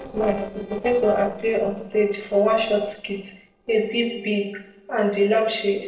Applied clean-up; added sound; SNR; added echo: neural separator model SepFormer DNS4.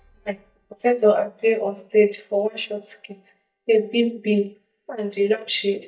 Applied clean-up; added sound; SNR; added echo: neural mask model DeepFilterNet 3.